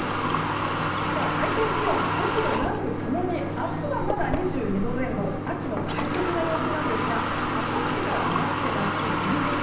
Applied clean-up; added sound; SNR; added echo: none; Water tap, faucet / Water; -3 dB; reverberation time 0.9 s.